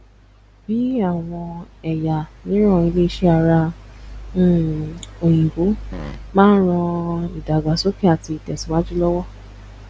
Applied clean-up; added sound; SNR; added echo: none; Fart; 15 dB; none.